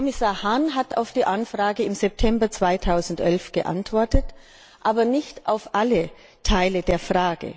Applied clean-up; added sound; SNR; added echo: none; none; none; none.